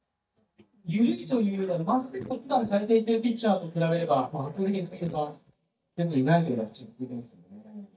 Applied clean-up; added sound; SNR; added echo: neural mask model DeepFilterNet 3.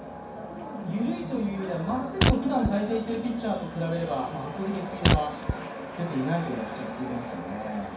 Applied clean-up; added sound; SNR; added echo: none; Fart; -1 dB; reverberation time 0.6 s.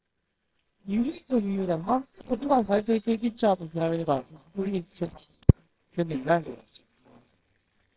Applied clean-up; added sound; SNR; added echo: neural separator model SepFormer WHAMR!.